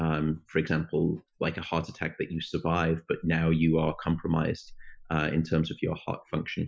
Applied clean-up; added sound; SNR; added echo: classical method Wiener filter.